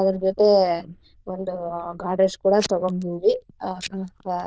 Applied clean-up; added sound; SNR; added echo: neural diffusion model UNIVERSE++.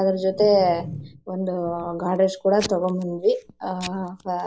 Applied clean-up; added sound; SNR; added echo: none; Packing tape, duct tape / Tearing; 16 dB; none.